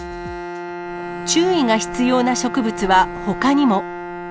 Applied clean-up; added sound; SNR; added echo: none; Bowed string instrument; 9 dB; none.